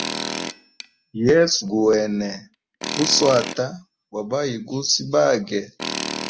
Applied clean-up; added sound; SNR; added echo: none; Tools; 10 dB; none.